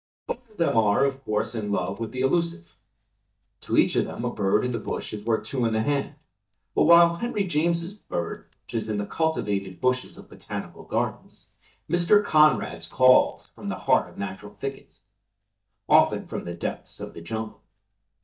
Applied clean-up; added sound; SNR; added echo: neural mask model DeepFilterNet 3.